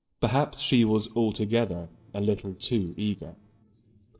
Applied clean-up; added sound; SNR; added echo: neural separator model SepFormer DNS4.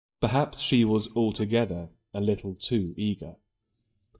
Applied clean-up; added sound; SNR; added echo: neural mask model DeepFilterNet 3.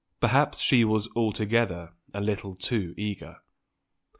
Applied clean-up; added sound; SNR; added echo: none; none; none; none.